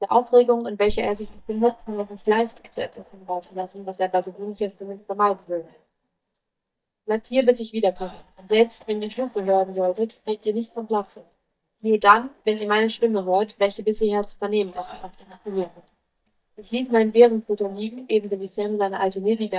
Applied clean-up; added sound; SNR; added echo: neural mask model DeepFilterNet 3.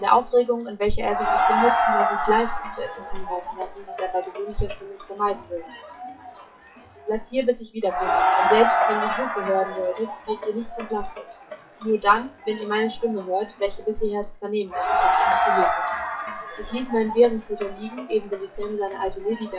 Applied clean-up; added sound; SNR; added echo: classical method WPE with log-MMSE.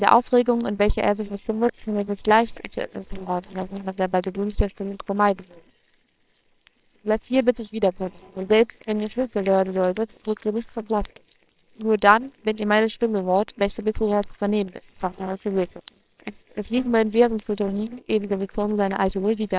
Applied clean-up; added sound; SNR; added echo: neural separator model SepFormer WHAMR!.